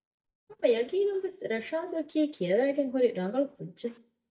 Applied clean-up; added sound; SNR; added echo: neural mask model DeepFilterNet 3.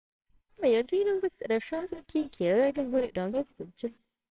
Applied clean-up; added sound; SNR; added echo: neural separator model SepFormer WHAMR!.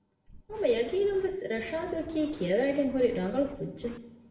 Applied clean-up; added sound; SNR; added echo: none; Scratching (performance technique); 19 dB; reverberation time 0.8 s.